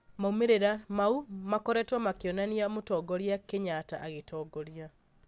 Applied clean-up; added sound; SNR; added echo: none; none; none; none.